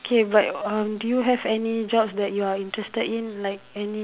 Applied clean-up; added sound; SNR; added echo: none; none; none; none.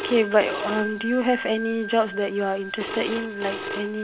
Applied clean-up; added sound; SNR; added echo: none; Telephone; 9 dB; none.